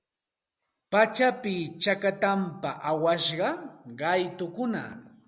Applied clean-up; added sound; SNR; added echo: none; none; none; none.